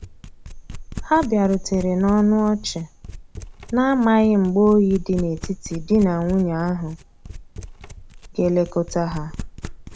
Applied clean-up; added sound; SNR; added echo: none; Domestic sounds, home sounds; 14 dB; none.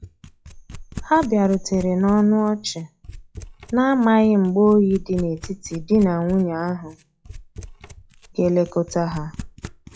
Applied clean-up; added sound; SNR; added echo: classical method log-MMSE.